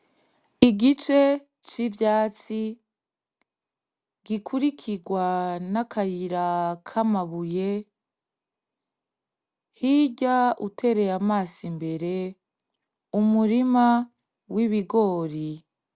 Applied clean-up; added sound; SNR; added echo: none; none; none; none.